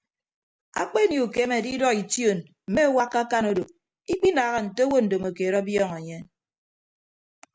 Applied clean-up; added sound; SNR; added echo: none; none; none; none.